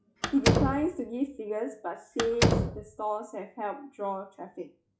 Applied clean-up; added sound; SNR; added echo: classical method log-MMSE.